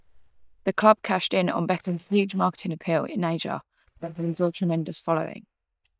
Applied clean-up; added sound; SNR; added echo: neural mask model DeepFilterNet 3.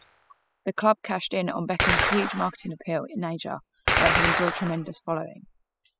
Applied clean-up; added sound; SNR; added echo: classical method spectral subtraction.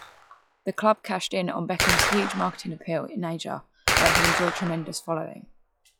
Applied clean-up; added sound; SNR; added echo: classical method log-MMSE.